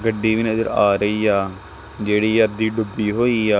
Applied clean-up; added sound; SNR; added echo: none; none; none; none.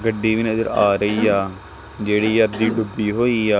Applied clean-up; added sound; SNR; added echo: none; Cough; 11 dB; none.